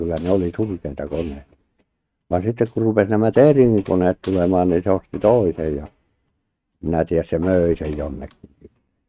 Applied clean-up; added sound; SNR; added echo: neural mask model RNNoise.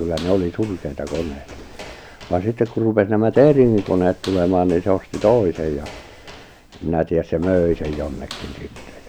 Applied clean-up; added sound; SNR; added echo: none; Walk, footsteps; 18 dB; none.